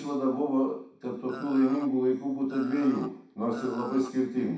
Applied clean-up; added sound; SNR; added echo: none; Burping, eructation; 16 dB; reverberation time 0.6 s.